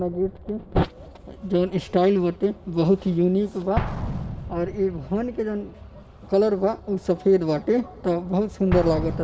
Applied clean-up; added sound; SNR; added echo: none; Explosion; 12 dB; reverberation time 2.0 s.